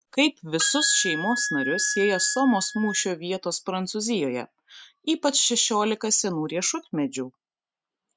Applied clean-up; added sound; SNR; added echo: none; Wind instrument, woodwind instrument; 6 dB; none.